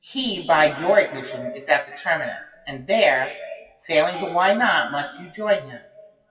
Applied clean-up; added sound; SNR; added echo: classical method WPE with log-MMSE.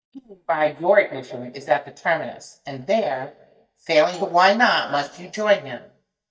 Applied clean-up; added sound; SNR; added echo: neural mask model DeepFilterNet 3.